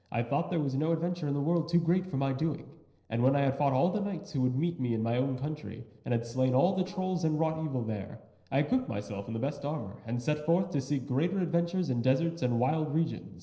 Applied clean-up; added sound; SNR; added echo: neural separator model SepFormer DNS4.